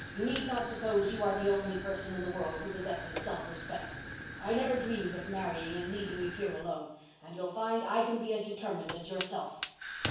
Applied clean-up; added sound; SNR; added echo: none; Fire; 0 dB; reverberation time 0.7 s.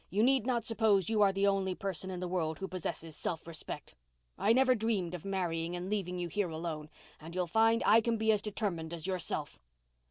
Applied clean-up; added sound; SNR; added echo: none; none; none; none.